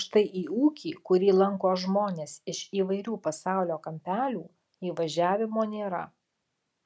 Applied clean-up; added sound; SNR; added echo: none; none; none; none.